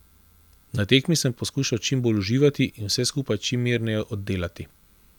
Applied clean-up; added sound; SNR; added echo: none; none; none; none.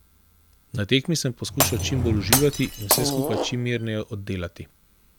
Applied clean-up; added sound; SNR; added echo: none; Glass + Fart / Drawer open or close; 0 dB; none.